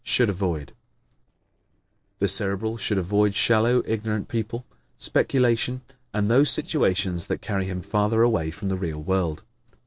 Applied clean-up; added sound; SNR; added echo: neural separator model SepFormer DNS4.